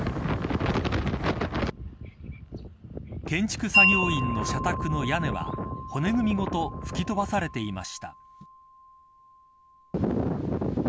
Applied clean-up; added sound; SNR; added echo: none; Wind chime; 4 dB; none.